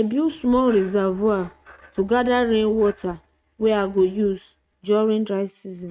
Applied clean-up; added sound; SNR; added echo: neural mask model RNNoise.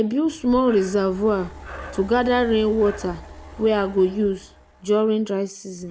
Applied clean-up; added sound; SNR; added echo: none; Breathing; 18 dB; none.